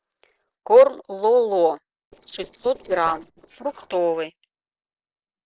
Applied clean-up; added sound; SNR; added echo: neural separator model SepFormer DNS4.